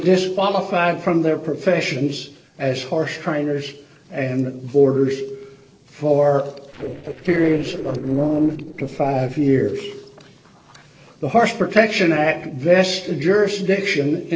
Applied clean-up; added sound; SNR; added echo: neural separator model SepFormer DNS4.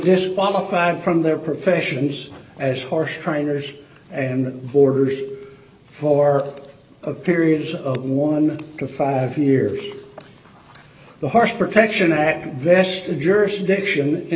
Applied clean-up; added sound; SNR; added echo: none; none; none; none.